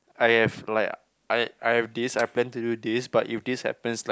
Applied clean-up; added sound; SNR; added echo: neural mask model Resemble Enhance denoiser.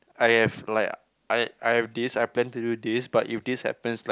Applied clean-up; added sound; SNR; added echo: none; none; none; none.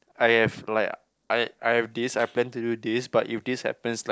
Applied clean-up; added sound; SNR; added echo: neural separator model SepFormer DNS4.